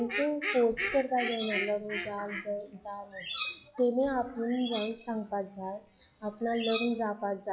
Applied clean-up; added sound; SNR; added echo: classical method log-MMSE.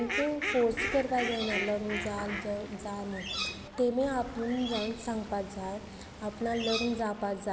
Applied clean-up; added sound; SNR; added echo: none; Bird + Fowl; 6 dB; none.